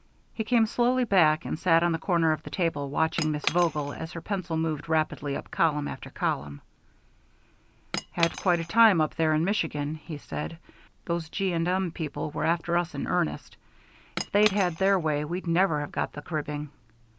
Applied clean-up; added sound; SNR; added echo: none; Cutlery, silverware / Chink, clink; 11 dB; none.